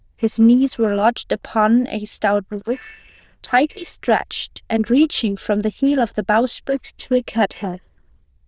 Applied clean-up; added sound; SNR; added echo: neural diffusion model UNIVERSE++.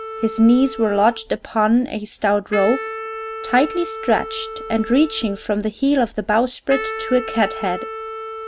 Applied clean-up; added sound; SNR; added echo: none; Wind instrument, woodwind instrument; 11 dB; none.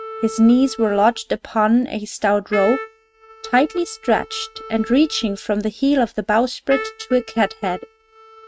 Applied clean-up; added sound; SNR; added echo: neural mask model RNNoise.